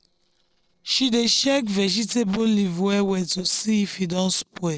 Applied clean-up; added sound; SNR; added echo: neural separator model SepFormer DNS4.